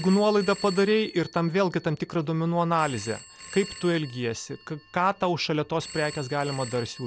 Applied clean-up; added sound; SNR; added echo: none; Telephone; 16 dB; none.